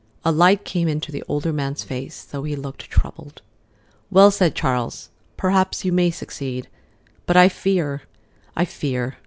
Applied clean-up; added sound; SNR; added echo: none; none; none; none.